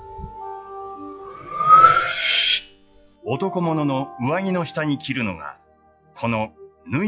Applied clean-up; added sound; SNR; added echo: classical method log-MMSE.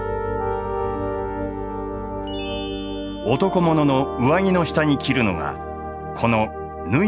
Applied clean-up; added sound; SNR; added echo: none; none; none; none.